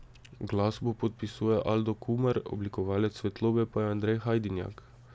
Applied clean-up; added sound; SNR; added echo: none; none; none; none.